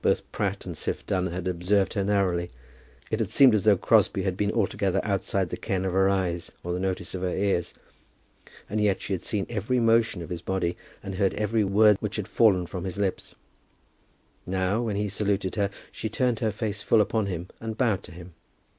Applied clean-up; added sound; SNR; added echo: none; none; none; none.